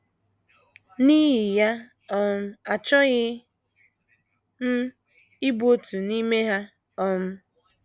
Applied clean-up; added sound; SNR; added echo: none; none; none; none.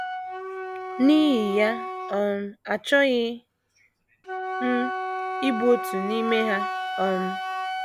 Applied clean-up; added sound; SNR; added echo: none; Wind instrument, woodwind instrument; 6 dB; none.